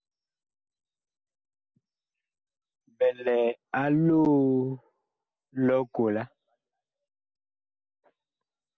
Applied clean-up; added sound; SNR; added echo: none; none; none; none.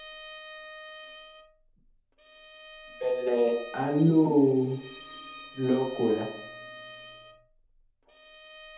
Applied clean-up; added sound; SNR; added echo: none; Bowed string instrument; 17 dB; reverberation time 0.7 s.